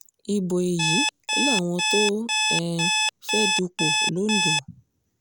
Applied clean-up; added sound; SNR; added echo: none; Alarm; -3 dB; none.